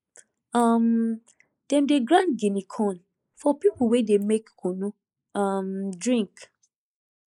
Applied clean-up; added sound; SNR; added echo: neural mask model Resemble Enhance denoiser.